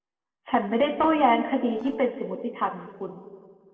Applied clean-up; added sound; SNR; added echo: neural separator model SepFormer DNS4.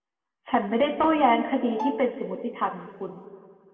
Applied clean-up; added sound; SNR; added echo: none; Bowed string instrument; 13 dB; reverberation time 1.8 s.